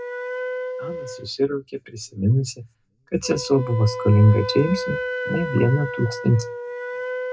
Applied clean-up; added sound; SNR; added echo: none; Wind instrument, woodwind instrument; 8 dB; reverberation time 0.2 s.